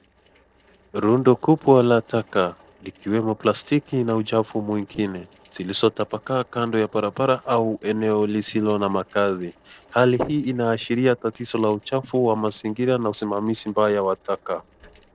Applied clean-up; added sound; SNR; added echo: neural separator model SepFormer DNS4.